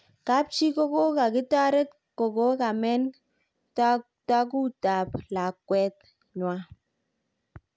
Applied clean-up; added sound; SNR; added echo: none; none; none; none.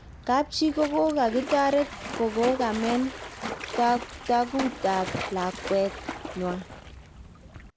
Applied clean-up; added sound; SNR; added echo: none; Splash, splatter; 10 dB; none.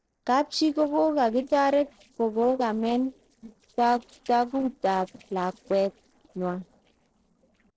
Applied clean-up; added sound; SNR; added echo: neural separator model SepFormer DNS4.